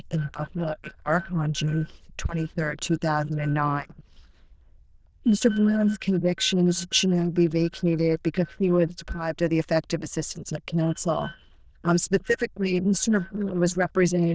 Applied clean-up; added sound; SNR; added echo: neural diffusion model UNIVERSE++.